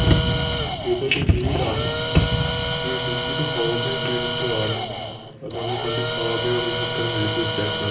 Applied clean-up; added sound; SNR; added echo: none; Tools; 2 dB; reverberation time 2.4 s.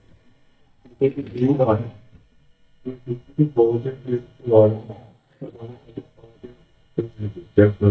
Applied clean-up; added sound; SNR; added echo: neural mask model DeepFilterNet 3.